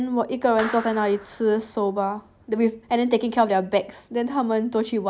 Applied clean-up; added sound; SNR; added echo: none; Clapping; 17 dB; none.